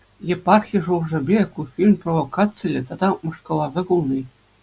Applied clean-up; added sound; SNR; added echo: none; none; none; none.